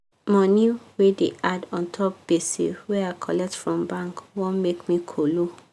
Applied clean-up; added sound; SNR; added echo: none; none; none; none.